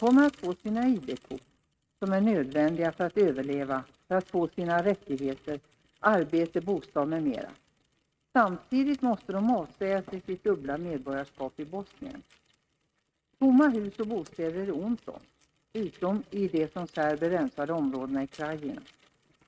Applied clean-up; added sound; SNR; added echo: neural mask model RNNoise.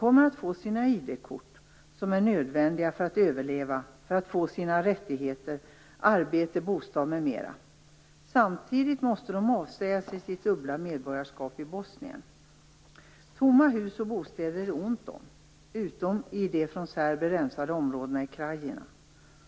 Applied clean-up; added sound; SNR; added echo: none; none; none; none.